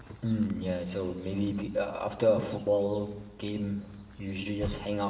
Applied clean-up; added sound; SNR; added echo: none; Chirp, tweet; 16 dB; reverberation time 1.1 s.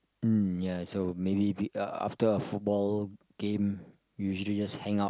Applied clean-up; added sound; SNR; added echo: none; none; none; none.